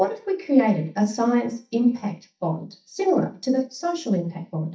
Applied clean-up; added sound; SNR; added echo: neural mask model DeepFilterNet 3.